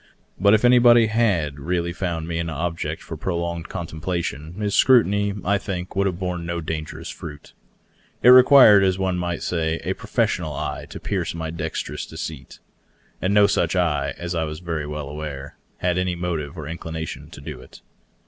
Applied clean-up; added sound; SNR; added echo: none; none; none; none.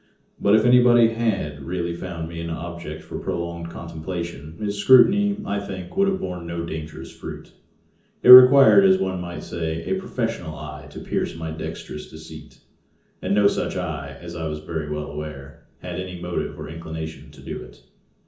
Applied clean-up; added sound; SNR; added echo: none; none; none; reverberation time 0.6 s.